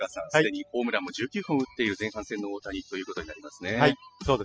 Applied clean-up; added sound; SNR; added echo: classical method spectral subtraction.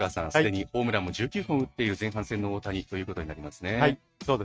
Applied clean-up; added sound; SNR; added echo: neural mask model RNNoise.